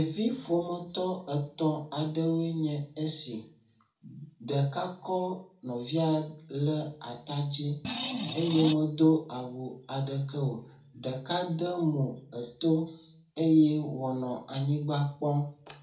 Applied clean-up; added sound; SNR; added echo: none; Screech; 5 dB; reverberation time 0.4 s.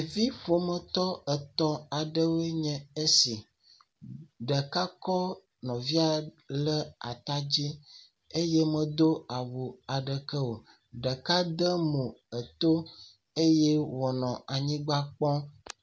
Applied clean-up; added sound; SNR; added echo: none; none; none; none.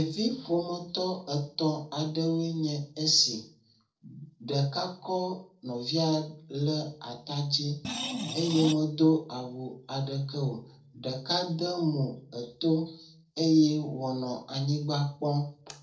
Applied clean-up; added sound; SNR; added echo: neural separator model SepFormer DNS4.